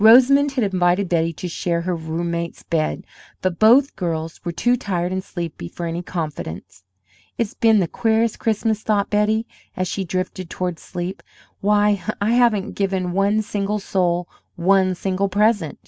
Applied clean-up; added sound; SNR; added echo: none; none; none; none.